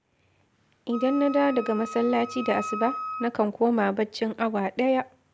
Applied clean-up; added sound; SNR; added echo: none; Wind instrument, woodwind instrument; 10 dB; none.